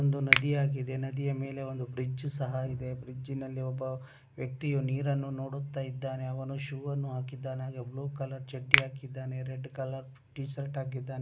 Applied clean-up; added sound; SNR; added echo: none; Finger snapping; 0 dB; none.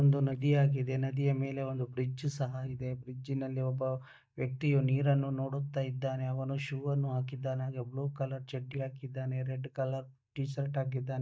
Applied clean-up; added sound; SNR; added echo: neural mask model DeepFilterNet 3.